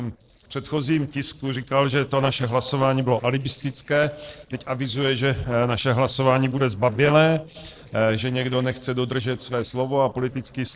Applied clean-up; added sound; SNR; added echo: neural separator model SepFormer DNS4.